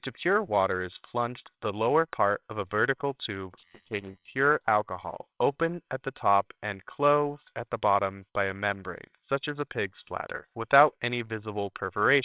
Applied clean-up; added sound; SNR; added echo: neural separator model SepFormer WHAMR!.